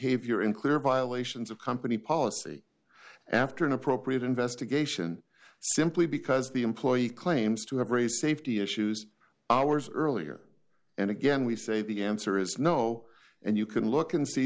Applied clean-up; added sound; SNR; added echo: none; none; none; none.